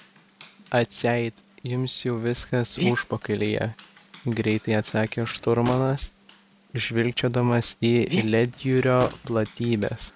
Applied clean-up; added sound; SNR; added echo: none; Drawer open or close / Wood + Dog; 13 dB; none.